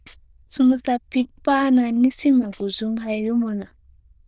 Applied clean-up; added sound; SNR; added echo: neural diffusion model UNIVERSE++.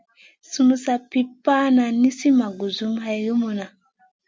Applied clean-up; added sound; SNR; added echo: none; none; none; none.